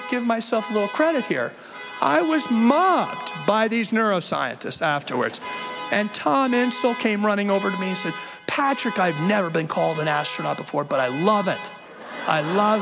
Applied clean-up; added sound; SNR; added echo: none; Alarm; 13 dB; none.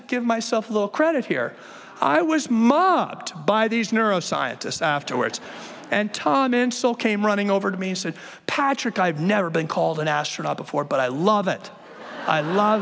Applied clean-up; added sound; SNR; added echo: none; none; none; none.